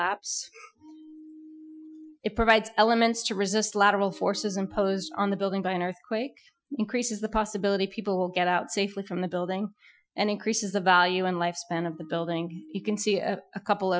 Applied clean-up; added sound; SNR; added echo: classical method Wiener filter.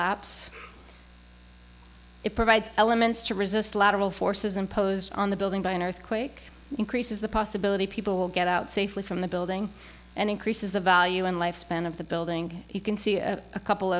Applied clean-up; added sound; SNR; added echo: none; none; none; none.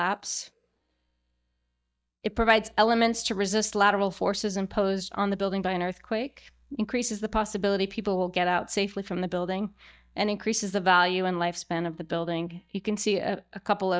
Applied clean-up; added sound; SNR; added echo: neural mask model DeepFilterNet 3.